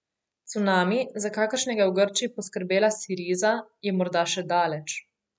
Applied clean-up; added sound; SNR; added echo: none; none; none; none.